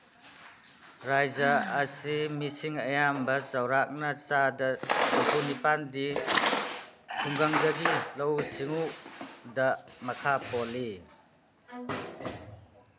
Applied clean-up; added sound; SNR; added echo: none; Bowed string instrument; 18 dB; none.